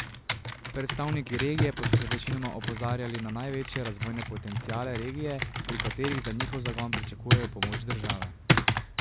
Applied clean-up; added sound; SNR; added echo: none; Computer keyboard; -3 dB; none.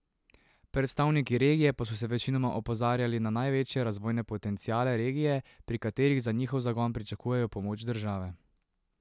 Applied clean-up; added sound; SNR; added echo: none; none; none; none.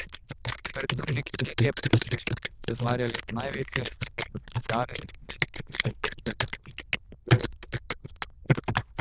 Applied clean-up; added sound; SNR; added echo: neural diffusion model UNIVERSE++.